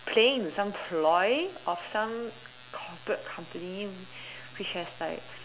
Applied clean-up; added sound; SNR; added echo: none; none; none; none.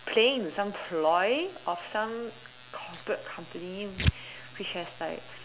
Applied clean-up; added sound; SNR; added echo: none; Tearing; 4 dB; none.